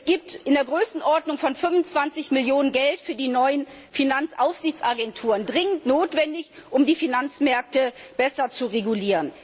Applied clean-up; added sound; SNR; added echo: none; none; none; none.